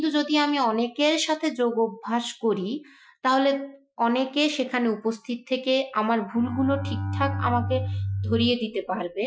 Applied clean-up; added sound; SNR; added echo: classical method Wiener filter.